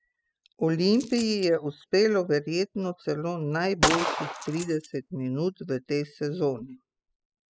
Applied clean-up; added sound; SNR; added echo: classical method spectral subtraction.